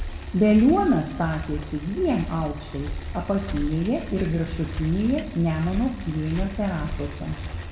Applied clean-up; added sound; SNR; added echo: none; Bicycle; 8 dB; reverberation time 0.9 s.